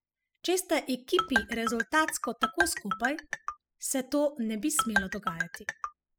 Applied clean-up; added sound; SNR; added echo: classical method spectral subtraction.